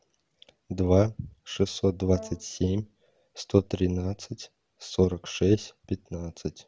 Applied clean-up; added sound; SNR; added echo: none; Brass instrument; 20 dB; none.